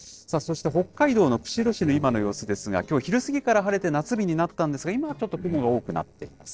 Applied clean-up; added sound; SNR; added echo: neural separator model SepFormer DNS4.